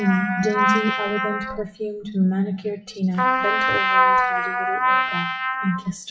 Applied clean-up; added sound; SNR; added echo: classical method WPE with log-MMSE.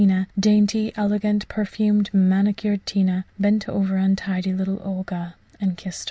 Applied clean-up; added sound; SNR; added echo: none; none; none; none.